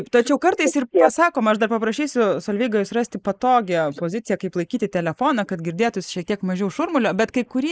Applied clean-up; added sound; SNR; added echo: neural mask model Resemble Enhance denoiser.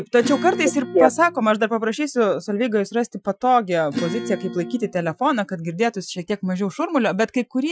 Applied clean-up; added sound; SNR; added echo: classical method Wiener filter.